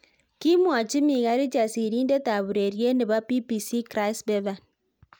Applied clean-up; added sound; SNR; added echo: none; none; none; none.